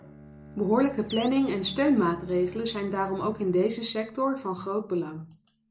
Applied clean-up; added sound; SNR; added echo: none; Bowed string instrument + Animal; 18 dB; none.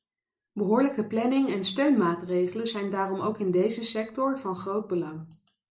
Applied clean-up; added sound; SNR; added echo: none; none; none; none.